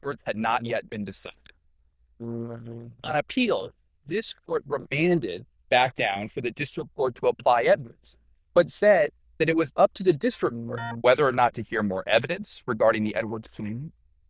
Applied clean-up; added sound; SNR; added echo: neural diffusion model UNIVERSE++.